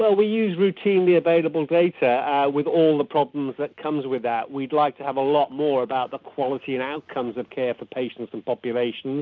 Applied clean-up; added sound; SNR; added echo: none; none; none; none.